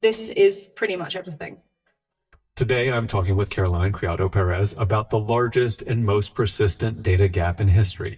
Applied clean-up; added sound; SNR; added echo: neural mask model DeepFilterNet 3.